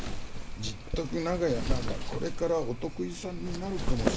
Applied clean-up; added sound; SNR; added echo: none; Wind; -1 dB; none.